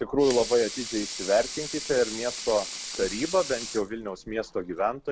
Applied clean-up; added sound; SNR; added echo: none; Sink (filling or washing) / Water tap, faucet / Liquid; 10 dB; none.